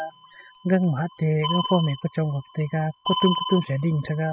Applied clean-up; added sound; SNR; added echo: classical method spectral subtraction.